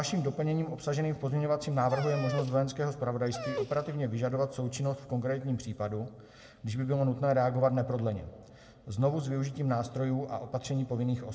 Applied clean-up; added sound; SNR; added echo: none; Dog; 9 dB; reverberation time 1.2 s.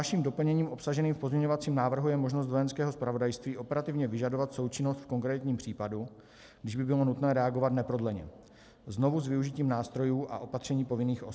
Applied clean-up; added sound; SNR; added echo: none; none; none; none.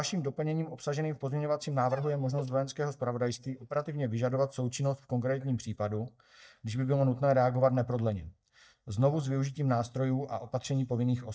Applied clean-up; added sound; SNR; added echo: neural mask model DeepFilterNet 3.